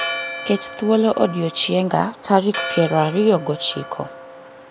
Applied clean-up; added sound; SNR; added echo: none; Church bell; 11 dB; none.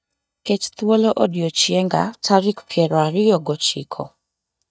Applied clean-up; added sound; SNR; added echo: neural mask model DeepFilterNet 3.